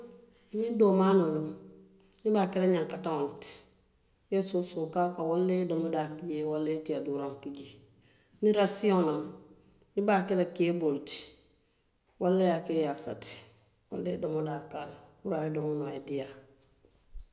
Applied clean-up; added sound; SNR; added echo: none; none; none; none.